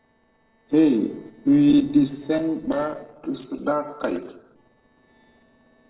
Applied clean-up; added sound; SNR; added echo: neural separator model SepFormer DNS4.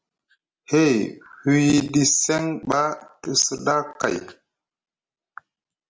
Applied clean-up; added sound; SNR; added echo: none; none; none; none.